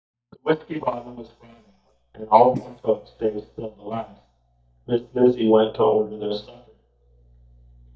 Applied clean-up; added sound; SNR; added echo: neural mask model DeepFilterNet 3.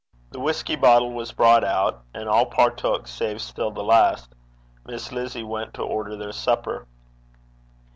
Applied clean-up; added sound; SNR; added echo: none; none; none; none.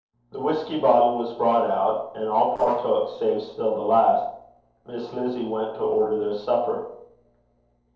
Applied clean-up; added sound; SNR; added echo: neural separator model SepFormer DNS4.